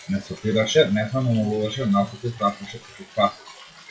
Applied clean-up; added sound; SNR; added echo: classical method WPE with log-MMSE.